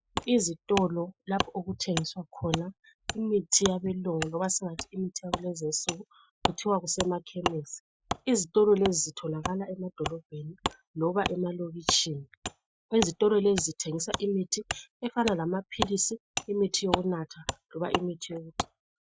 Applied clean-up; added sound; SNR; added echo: classical method Wiener filter.